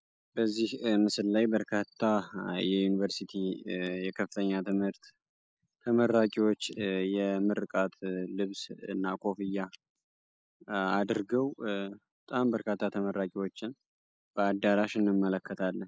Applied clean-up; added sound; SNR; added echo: neural mask model Resemble Enhance denoiser.